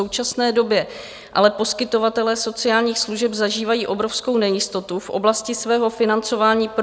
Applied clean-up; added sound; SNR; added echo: none; none; none; none.